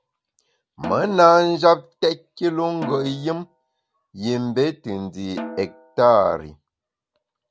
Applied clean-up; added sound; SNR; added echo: none; Snare drum; 17 dB; none.